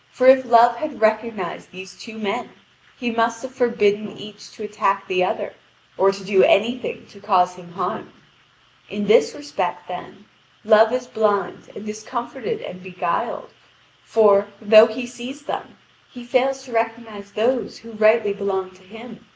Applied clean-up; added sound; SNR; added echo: none; none; none; none.